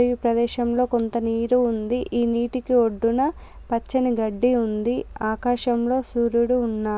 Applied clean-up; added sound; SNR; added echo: none; none; none; none.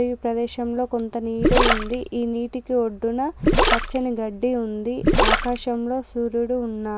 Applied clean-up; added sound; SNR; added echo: none; Gurgling; -3 dB; none.